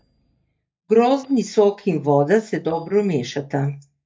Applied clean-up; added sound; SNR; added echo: neural mask model DeepFilterNet 3.